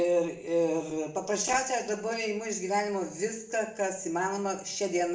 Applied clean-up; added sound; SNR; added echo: none; none; none; reverberation time 0.5 s.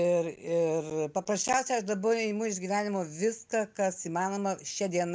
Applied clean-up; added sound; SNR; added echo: none; none; none; none.